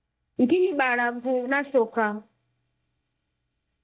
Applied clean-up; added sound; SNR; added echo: neural mask model DeepFilterNet 3.